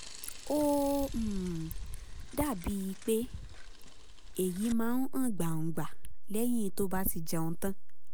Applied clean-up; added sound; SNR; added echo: none; Mechanisms / Bicycle; 0 dB; none.